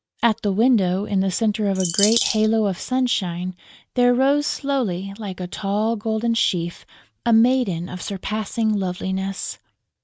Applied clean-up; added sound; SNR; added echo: neural mask model RNNoise.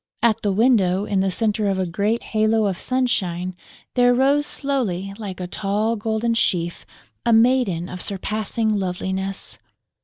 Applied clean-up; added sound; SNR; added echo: neural mask model DeepFilterNet 3.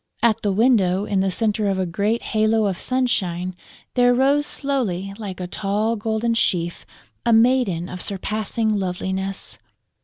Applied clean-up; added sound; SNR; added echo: none; none; none; none.